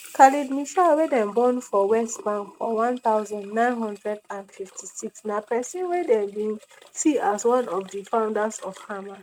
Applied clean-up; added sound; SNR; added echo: neural mask model RNNoise.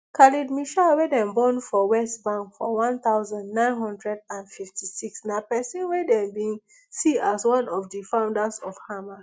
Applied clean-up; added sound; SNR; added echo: none; none; none; none.